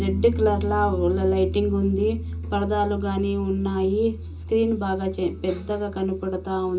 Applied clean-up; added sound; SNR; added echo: none; Piano; 7 dB; reverberation time 0.2 s.